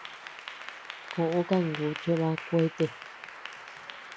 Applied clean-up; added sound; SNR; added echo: none; Applause / Clapping; 11 dB; none.